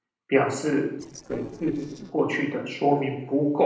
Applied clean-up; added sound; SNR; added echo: neural separator model SepFormer DNS4.